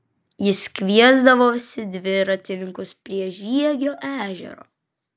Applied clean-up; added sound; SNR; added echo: none; none; none; none.